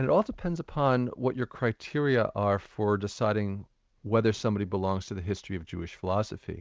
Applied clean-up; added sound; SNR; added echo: none; none; none; none.